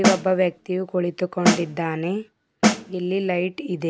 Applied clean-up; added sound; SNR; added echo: none; Snare drum; 0 dB; none.